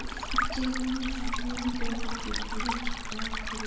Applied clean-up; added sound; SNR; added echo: none; Stream; -4 dB; reverberation time 1.2 s.